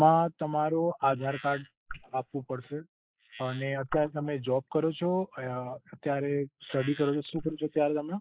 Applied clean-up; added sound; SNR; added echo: neural mask model Resemble Enhance denoiser.